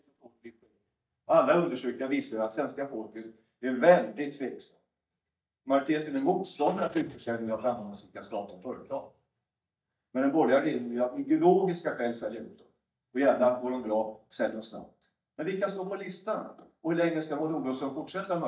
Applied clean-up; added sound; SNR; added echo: neural mask model DeepFilterNet 3.